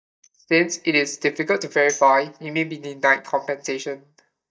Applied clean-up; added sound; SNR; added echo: neural mask model DeepFilterNet 3.